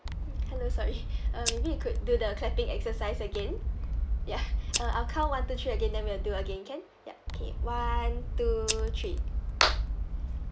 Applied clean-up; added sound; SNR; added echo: none; Scissors; -4 dB; none.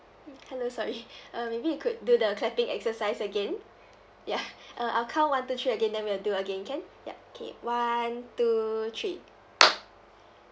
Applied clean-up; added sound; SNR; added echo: none; none; none; none.